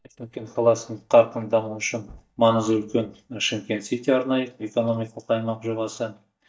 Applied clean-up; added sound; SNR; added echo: neural mask model DeepFilterNet 3.